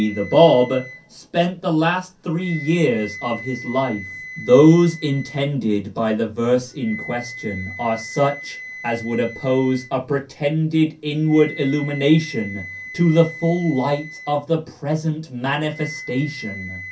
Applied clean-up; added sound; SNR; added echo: none; Wind instrument, woodwind instrument; 16 dB; reverberation time 0.3 s.